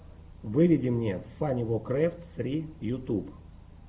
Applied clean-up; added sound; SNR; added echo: none; none; none; none.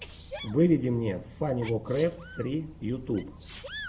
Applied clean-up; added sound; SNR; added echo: none; Sneeze; 17 dB; none.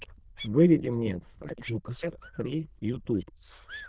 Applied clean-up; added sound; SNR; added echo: neural diffusion model UNIVERSE++.